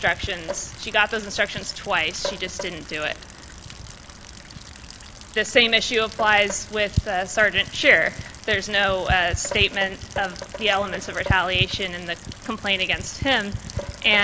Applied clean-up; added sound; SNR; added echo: none; Rain; 10 dB; none.